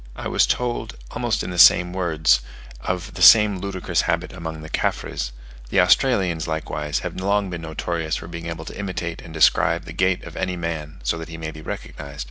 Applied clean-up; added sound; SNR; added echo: none; none; none; none.